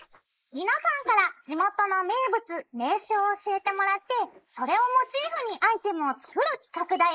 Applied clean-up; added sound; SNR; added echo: neural mask model Resemble Enhance denoiser.